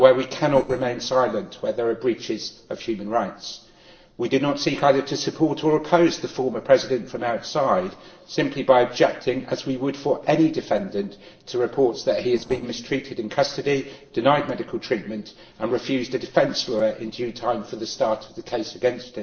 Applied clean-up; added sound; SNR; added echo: neural separator model SepFormer DNS4.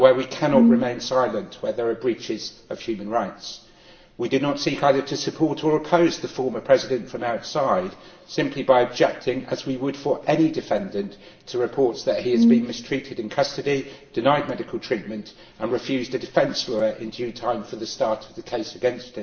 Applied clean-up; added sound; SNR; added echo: none; Brass instrument; -4 dB; reverberation time 1.6 s.